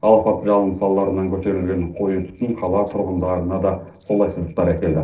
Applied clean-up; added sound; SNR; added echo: neural separator model SepFormer DNS4.